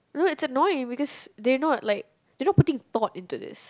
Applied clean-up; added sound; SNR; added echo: none; none; none; none.